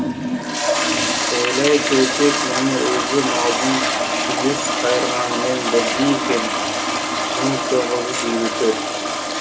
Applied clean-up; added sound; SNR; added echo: none; Toilet flush; -1 dB; none.